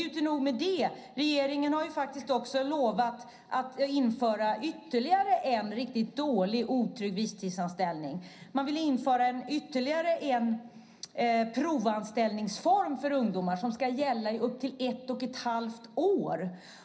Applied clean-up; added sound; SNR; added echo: none; none; none; reverberation time 0.5 s.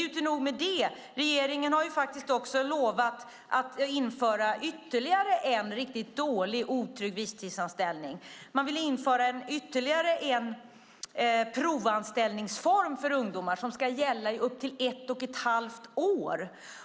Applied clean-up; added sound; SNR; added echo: none; none; none; none.